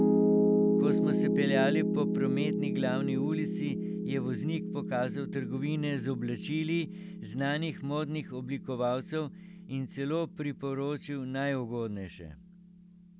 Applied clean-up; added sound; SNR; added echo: none; Piano; -2 dB; none.